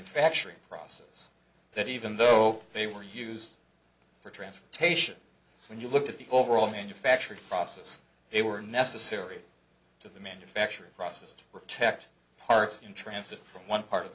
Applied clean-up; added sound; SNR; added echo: none; none; none; none.